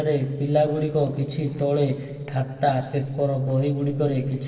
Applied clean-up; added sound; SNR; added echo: neural separator model SepFormer DNS4.